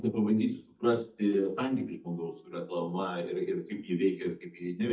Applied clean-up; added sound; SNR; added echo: neural mask model DeepFilterNet 3.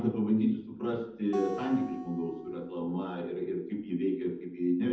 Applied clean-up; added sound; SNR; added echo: none; Acoustic guitar; 13 dB; reverberation time 0.8 s.